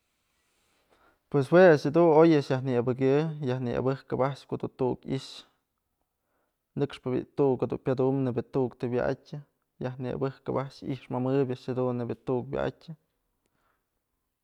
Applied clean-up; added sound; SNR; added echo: none; none; none; none.